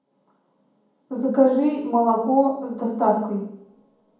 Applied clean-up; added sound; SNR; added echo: none; none; none; reverberation time 1.2 s.